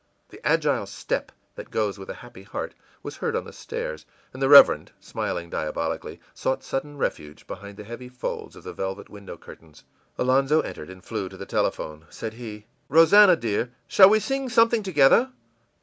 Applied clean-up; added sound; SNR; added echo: none; none; none; none.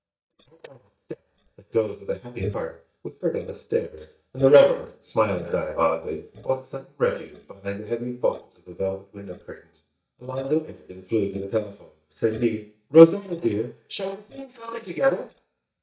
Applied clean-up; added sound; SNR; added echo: neural mask model DeepFilterNet 3.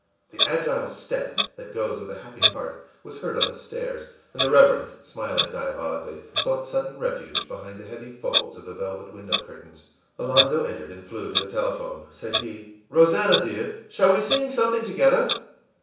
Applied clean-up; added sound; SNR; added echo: none; Clock; 5 dB; reverberation time 0.7 s.